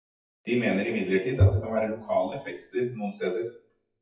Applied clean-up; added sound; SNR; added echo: classical method WPE with log-MMSE.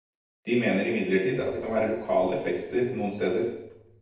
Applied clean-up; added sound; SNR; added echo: neural separator model SepFormer DNS4.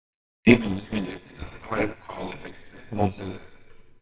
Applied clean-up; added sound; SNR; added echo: neural separator model SepFormer WHAMR!.